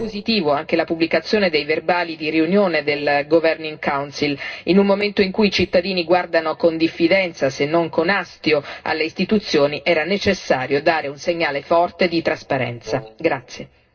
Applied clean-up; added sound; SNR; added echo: neural separator model SepFormer DNS4.